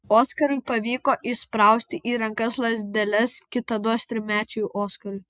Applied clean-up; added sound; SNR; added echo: none; none; none; none.